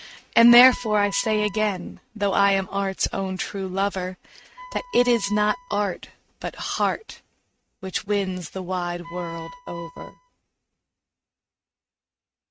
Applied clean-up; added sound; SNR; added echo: neural mask model RNNoise.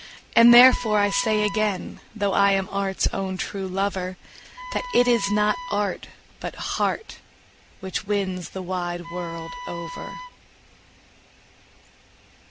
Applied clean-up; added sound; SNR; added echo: none; Wind instrument, woodwind instrument; 11 dB; none.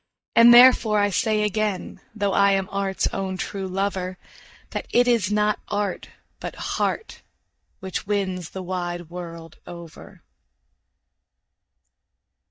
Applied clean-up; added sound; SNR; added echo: neural mask model DeepFilterNet 3.